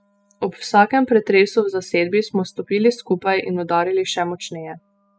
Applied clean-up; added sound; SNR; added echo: classical method spectral subtraction.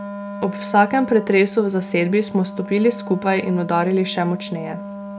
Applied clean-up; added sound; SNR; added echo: none; Wind instrument, woodwind instrument; 12 dB; none.